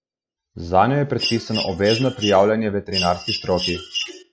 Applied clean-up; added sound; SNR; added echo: classical method log-MMSE.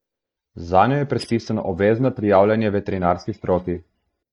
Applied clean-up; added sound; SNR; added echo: neural mask model DeepFilterNet 3.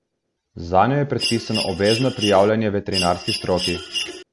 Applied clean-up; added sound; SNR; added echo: none; Mechanisms; 6 dB; none.